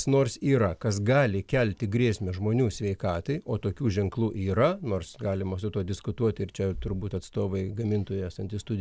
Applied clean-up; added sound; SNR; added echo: none; none; none; none.